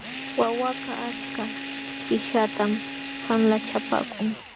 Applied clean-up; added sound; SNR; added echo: none; Drill; 8 dB; none.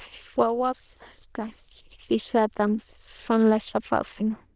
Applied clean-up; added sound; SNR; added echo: neural diffusion model UNIVERSE++.